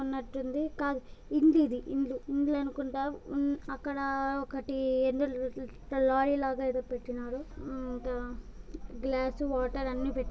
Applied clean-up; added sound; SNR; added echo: none; none; none; none.